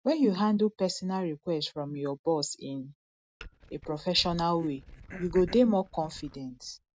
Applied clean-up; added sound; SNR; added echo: none; Cough + Glass; 17 dB; none.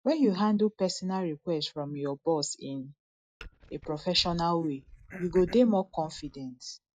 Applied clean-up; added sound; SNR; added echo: classical method log-MMSE.